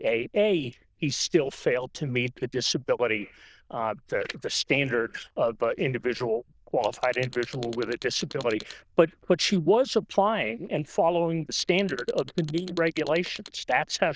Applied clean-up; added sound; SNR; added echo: neural diffusion model UNIVERSE++.